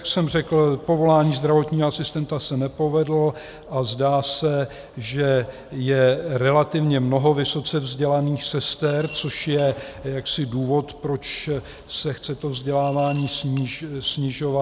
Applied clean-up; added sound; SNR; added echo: none; Coin (dropping) / Glass; 19 dB; none.